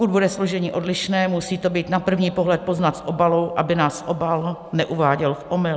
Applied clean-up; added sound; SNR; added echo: none; none; none; none.